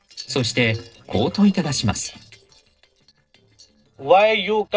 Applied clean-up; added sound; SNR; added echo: neural separator model SepFormer DNS4.